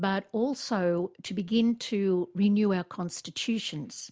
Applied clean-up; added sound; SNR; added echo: none; none; none; none.